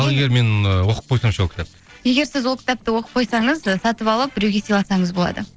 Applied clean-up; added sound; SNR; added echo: neural separator model SepFormer DNS4.